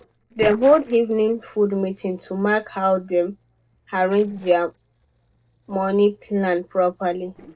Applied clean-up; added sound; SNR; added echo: neural separator model SepFormer DNS4.